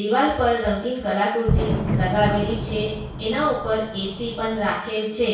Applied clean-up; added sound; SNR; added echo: none; Fireworks; 3 dB; reverberation time 0.6 s.